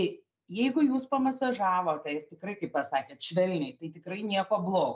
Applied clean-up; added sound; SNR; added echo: none; none; none; none.